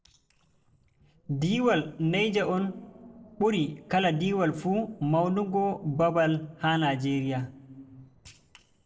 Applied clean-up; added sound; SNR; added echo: neural separator model SepFormer DNS4.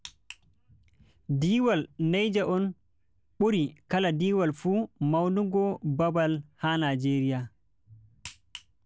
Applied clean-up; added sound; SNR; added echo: none; none; none; none.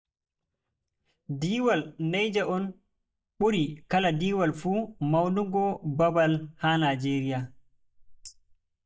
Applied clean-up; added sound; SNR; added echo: neural mask model DeepFilterNet 3.